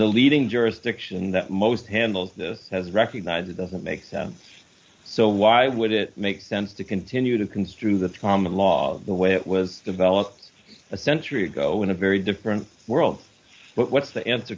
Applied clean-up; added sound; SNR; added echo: none; none; none; none.